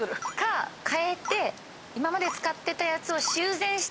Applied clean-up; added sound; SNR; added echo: none; Water; 17 dB; none.